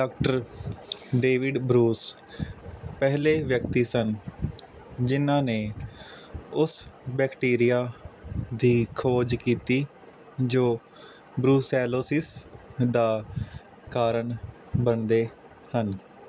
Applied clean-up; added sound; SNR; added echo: none; none; none; none.